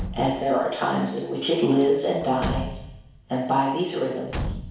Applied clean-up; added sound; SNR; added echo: none; Slam / Truck / Car; 10 dB; reverberation time 1.0 s.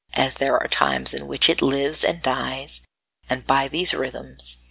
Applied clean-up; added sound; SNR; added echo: none; none; none; none.